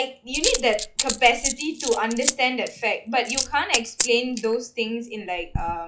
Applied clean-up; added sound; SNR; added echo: classical method log-MMSE.